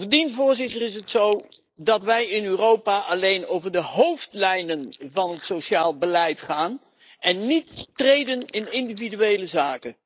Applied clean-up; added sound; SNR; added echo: neural mask model Resemble Enhance denoiser.